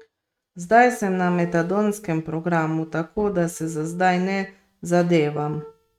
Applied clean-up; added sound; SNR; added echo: neural mask model RNNoise.